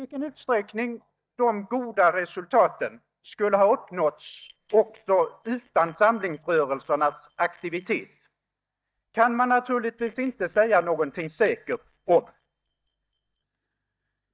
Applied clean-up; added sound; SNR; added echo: neural mask model DeepFilterNet 3.